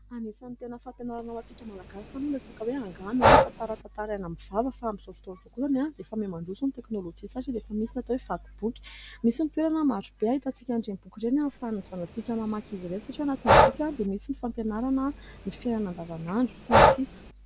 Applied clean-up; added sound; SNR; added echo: none; Breathing; -5 dB; none.